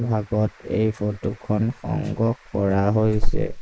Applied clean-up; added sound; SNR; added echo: neural mask model Resemble Enhance denoiser.